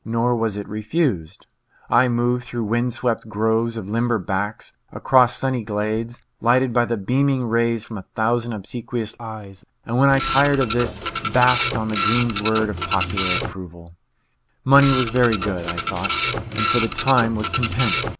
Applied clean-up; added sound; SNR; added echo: none; Printer; 0 dB; none.